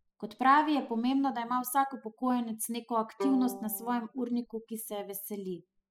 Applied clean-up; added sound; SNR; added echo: classical method spectral subtraction.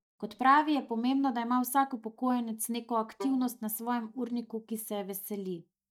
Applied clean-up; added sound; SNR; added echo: neural mask model DeepFilterNet 3.